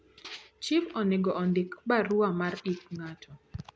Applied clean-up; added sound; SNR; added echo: none; none; none; none.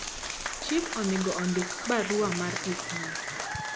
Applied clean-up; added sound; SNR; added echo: none; Applause; 4 dB; none.